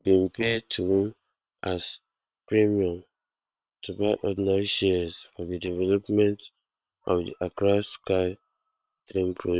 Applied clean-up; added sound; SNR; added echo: neural separator model SepFormer WHAM!.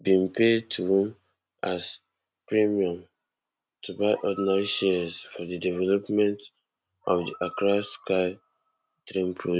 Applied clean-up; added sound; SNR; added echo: none; Animal; 19 dB; none.